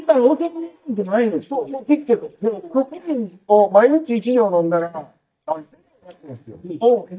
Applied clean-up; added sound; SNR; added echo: neural mask model DeepFilterNet 3.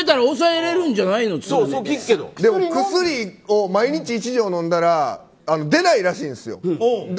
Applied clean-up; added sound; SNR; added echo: none; none; none; none.